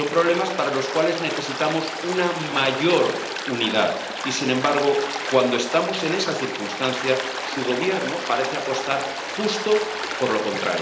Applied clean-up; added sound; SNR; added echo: none; Stream; 6 dB; reverberation time 0.9 s.